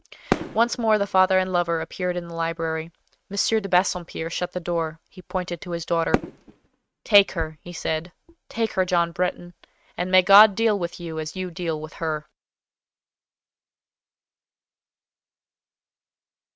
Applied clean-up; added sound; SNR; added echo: neural mask model RNNoise.